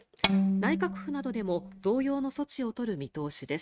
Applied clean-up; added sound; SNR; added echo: neural mask model RNNoise.